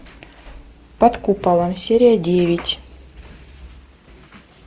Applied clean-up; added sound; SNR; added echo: none; none; none; none.